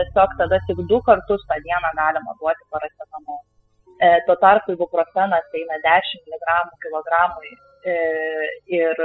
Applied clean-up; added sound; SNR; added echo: classical method spectral subtraction.